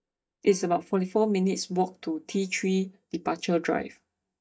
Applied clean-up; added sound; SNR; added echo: neural mask model DeepFilterNet 3.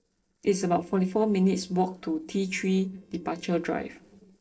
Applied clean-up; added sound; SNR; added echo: neural separator model SepFormer DNS4.